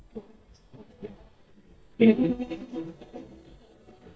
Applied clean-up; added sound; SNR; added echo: neural mask model DeepFilterNet 3.